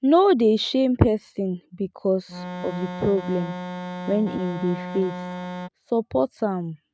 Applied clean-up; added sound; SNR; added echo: neural mask model RNNoise.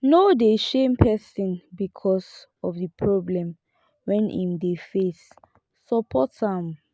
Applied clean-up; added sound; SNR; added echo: none; none; none; none.